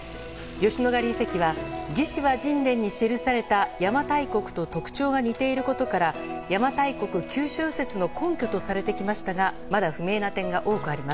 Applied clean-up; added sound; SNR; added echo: none; Mechanisms / Bicycle; 16 dB; none.